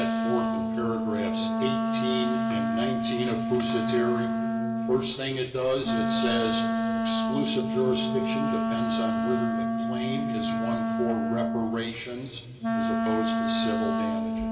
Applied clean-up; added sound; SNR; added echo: none; Wind instrument, woodwind instrument; -3 dB; reverberation time 2.3 s.